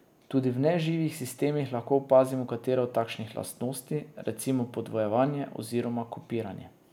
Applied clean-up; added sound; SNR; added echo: none; none; none; none.